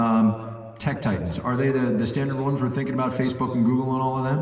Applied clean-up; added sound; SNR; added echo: none; none; none; reverberation time 2.0 s.